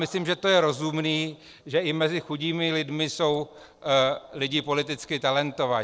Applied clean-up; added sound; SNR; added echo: neural separator model SepFormer DNS4.